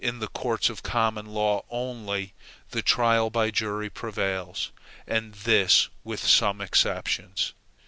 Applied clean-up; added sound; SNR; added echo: none; none; none; none.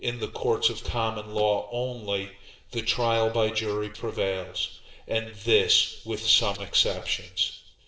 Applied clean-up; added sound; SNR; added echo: neural separator model SepFormer DNS4.